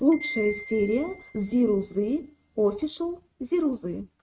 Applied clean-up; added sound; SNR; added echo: neural mask model RNNoise.